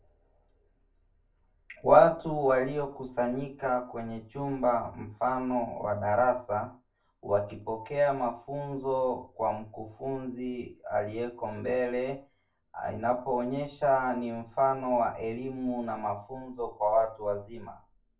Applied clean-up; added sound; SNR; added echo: none; none; none; reverberation time 0.3 s.